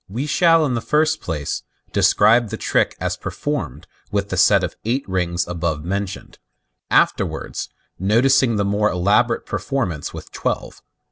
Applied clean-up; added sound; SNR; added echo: none; none; none; none.